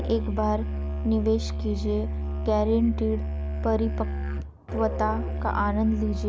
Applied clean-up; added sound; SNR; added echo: none; Musical instrument; 2 dB; none.